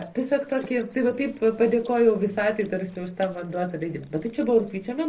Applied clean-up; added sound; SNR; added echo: neural separator model SepFormer DNS4.